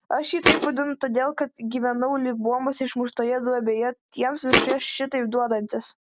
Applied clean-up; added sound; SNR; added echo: none; Thump, thud; -3 dB; none.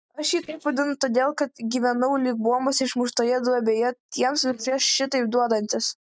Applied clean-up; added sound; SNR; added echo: neural mask model DeepFilterNet 3.